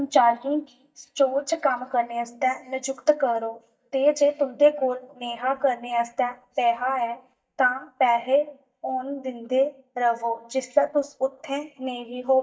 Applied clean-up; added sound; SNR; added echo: neural mask model DeepFilterNet 3.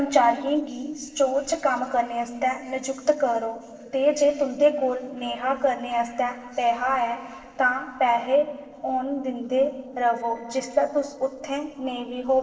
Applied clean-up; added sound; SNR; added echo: neural separator model SepFormer DNS4.